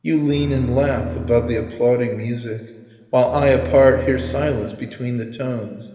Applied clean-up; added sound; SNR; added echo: none; Bowed string instrument; 10 dB; reverberation time 2.0 s.